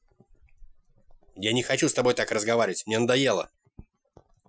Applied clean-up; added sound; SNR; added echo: classical method Wiener filter.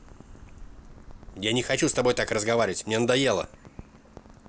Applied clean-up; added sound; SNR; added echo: none; Rain; 18 dB; none.